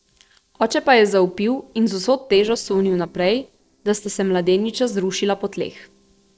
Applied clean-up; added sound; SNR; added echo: neural separator model SepFormer DNS4.